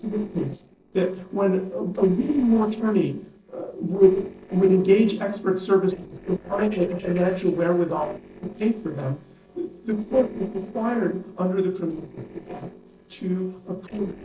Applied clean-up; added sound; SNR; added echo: neural separator model SepFormer DNS4.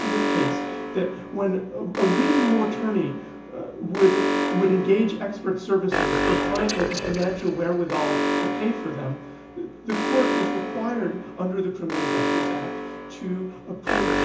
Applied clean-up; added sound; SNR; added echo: none; Alarm; 1 dB; reverberation time 0.7 s.